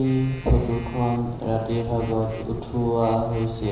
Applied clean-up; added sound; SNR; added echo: none; Telephone; 14 dB; reverberation time 1.0 s.